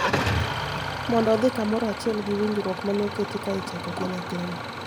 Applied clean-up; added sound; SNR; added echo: none; Idling / Engine starting; 3 dB; none.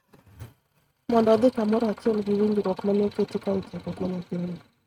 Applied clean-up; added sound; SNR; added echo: neural mask model RNNoise.